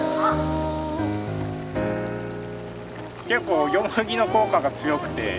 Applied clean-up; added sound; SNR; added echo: none; Boiling; 20 dB; none.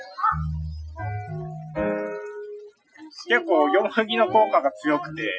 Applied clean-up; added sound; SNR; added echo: classical method Wiener filter.